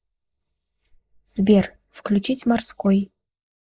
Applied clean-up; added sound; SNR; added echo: neural mask model Resemble Enhance denoiser.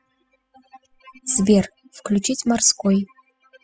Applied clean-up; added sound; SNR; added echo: classical method spectral subtraction.